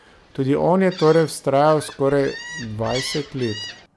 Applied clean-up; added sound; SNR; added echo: none; Gull, seagull; 15 dB; none.